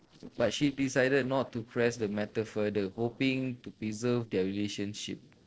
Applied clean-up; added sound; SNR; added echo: neural separator model SepFormer DNS4.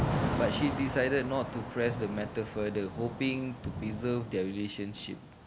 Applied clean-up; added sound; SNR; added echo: none; Thunder / Rain; 4 dB; none.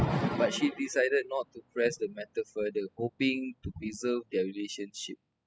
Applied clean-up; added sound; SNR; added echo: classical method spectral subtraction.